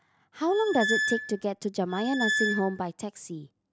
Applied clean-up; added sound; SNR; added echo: none; Squeak; 2 dB; none.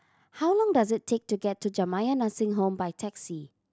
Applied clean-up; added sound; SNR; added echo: none; none; none; none.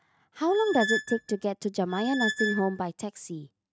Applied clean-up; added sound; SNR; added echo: neural mask model RNNoise.